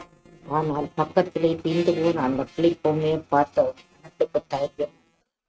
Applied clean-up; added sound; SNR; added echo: neural mask model RNNoise.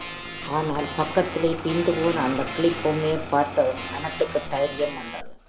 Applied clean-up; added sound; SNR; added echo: none; Engine starting + Organ; 8 dB; none.